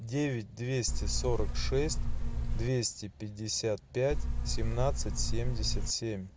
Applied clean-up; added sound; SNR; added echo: none; Buzz; -4 dB; none.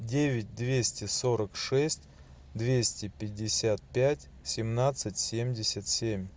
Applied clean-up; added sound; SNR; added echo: none; none; none; none.